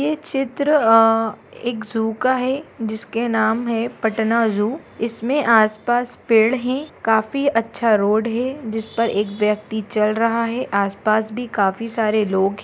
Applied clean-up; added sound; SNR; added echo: none; none; none; none.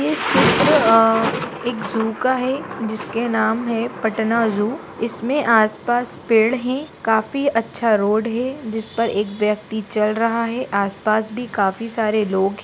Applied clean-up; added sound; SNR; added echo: none; Thunder; 9 dB; none.